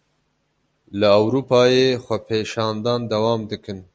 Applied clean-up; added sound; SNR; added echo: none; none; none; none.